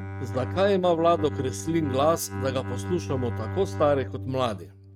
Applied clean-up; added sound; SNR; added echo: neural mask model RNNoise.